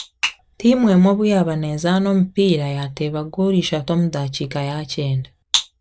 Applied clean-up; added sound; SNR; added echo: none; none; none; none.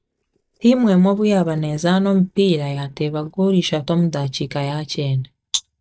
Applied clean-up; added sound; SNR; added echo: neural mask model DeepFilterNet 3.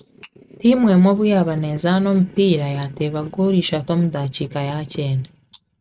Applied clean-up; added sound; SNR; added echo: neural mask model RNNoise.